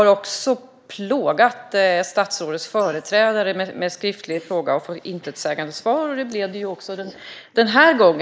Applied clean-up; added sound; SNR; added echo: neural mask model Resemble Enhance denoiser.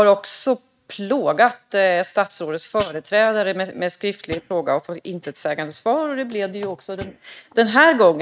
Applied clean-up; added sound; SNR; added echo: neural mask model RNNoise.